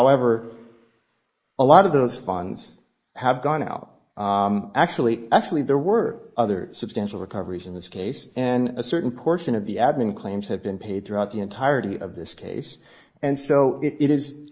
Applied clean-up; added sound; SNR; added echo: neural mask model Resemble Enhance denoiser.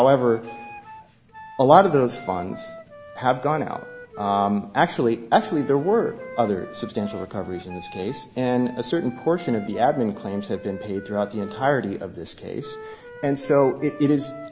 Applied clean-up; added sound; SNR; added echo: none; Wind instrument, woodwind instrument; 17 dB; none.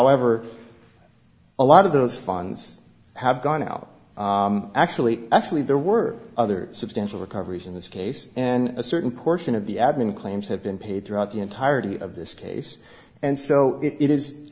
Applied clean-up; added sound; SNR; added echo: none; none; none; none.